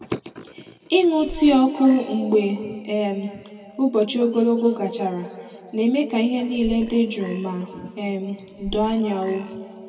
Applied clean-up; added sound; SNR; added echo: none; Burping, eructation; 17 dB; reverberation time 2.2 s.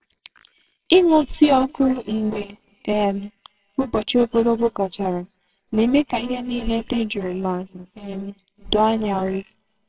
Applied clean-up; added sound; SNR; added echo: neural separator model SepFormer WHAMR!.